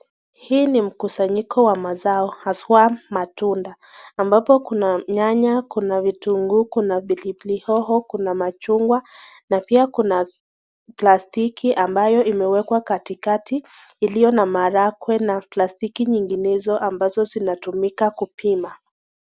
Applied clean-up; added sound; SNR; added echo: none; none; none; none.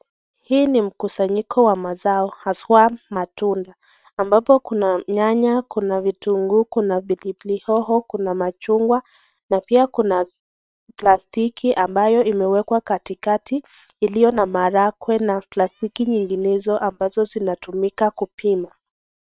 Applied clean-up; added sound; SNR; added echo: neural separator model SepFormer WHAM!.